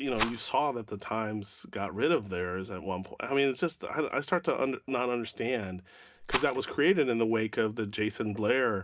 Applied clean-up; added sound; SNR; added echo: none; Rattle; 7 dB; reverberation time 0.3 s.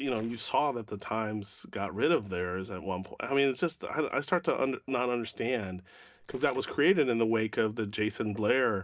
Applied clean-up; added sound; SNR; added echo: neural separator model SepFormer DNS4.